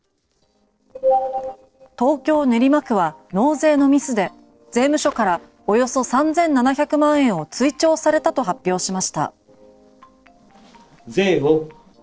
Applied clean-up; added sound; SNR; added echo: neural separator model SepFormer DNS4.